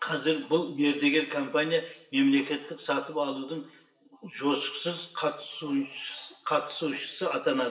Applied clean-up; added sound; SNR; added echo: none; none; none; reverberation time 0.9 s.